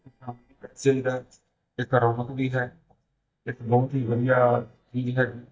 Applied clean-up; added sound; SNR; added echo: neural mask model DeepFilterNet 3.